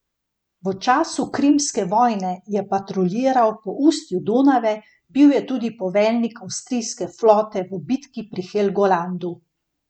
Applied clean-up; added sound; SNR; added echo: none; none; none; none.